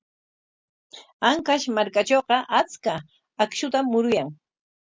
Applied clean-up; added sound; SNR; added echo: none; none; none; none.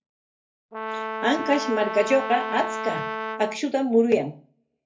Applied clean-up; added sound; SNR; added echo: none; Brass instrument; 6 dB; reverberation time 0.3 s.